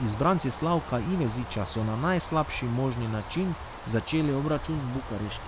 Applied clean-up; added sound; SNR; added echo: none; Bird; 10 dB; none.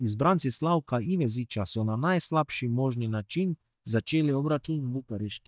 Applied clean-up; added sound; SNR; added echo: neural mask model DeepFilterNet 3.